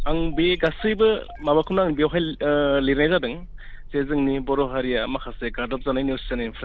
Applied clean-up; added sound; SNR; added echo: none; Engine starting / Car; 10 dB; none.